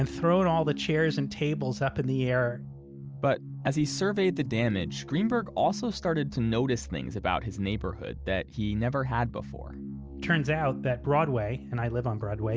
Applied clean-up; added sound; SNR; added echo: none; none; none; none.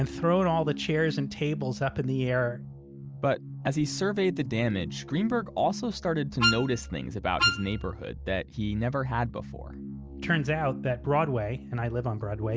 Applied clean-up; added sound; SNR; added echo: none; Wind instrument, woodwind instrument; 1 dB; none.